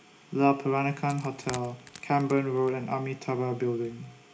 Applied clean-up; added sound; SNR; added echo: none; Wood; 20 dB; reverberation time 0.4 s.